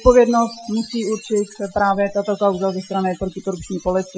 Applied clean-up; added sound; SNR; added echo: classical method Wiener filter.